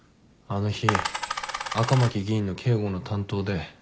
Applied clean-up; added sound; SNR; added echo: none; Coin (dropping); 3 dB; none.